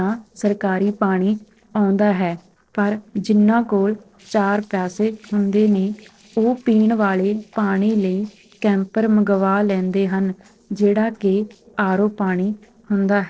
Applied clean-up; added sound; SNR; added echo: neural separator model SepFormer DNS4.